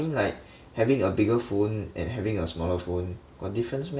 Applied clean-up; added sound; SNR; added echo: none; none; none; none.